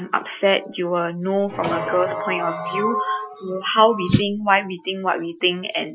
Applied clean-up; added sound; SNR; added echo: classical method Wiener filter.